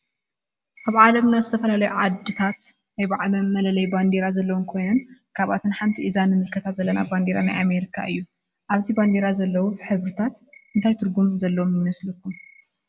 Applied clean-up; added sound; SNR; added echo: none; none; none; none.